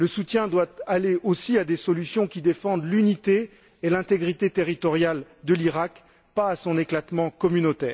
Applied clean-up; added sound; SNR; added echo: none; none; none; none.